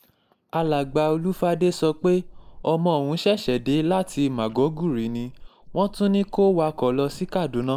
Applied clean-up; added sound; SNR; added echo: neural mask model Resemble Enhance denoiser.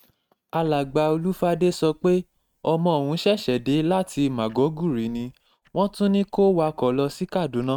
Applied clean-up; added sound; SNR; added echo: neural mask model RNNoise.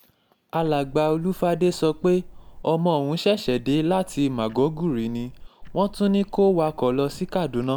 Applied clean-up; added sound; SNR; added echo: none; Tick-tock; 19 dB; none.